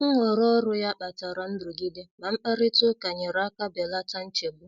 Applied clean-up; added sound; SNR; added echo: none; none; none; none.